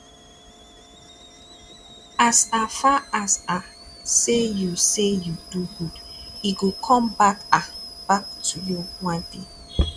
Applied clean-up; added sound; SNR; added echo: none; Boiling / Alarm; 18 dB; none.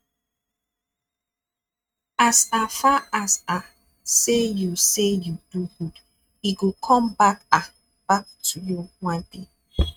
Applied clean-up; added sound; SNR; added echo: neural mask model RNNoise.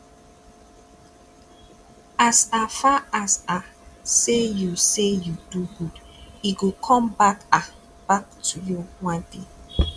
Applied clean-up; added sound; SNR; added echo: none; none; none; none.